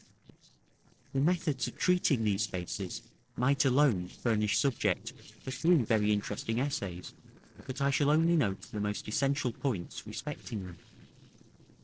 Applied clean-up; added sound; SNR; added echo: neural separator model SepFormer DNS4.